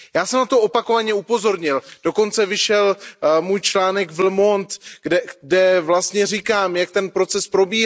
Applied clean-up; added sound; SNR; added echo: none; none; none; none.